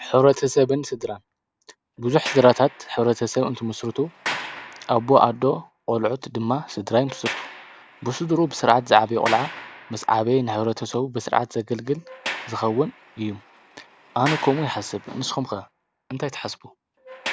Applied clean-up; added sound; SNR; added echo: none; Sliding door; 14 dB; none.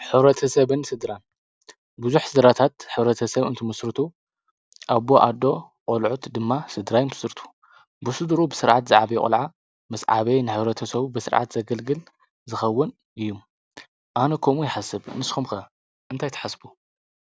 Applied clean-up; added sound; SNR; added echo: none; none; none; none.